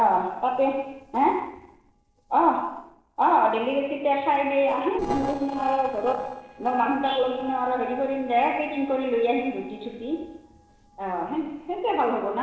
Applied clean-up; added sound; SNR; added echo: neural separator model SepFormer DNS4.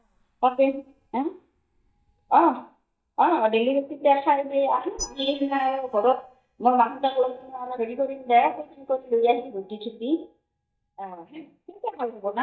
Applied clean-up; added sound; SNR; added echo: neural mask model DeepFilterNet 3.